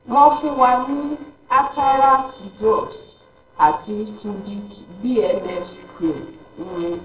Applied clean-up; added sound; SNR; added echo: neural separator model SepFormer DNS4.